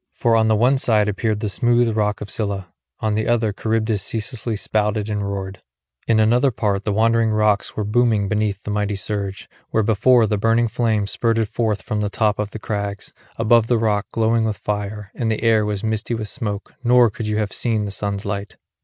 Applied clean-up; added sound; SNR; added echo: none; none; none; none.